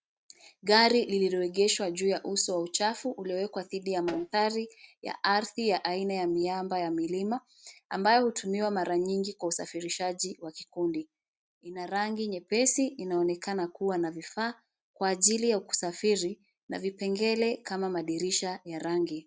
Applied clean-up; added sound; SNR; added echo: neural mask model RNNoise.